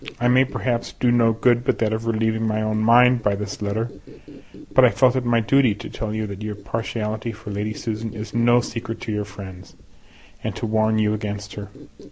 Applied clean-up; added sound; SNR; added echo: none; Squeak; 20 dB; none.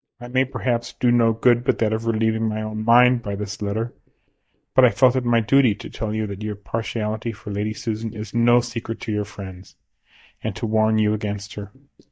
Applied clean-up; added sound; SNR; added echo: neural mask model DeepFilterNet 3.